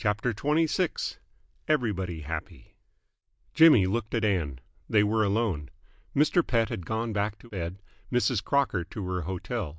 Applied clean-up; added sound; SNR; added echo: none; none; none; none.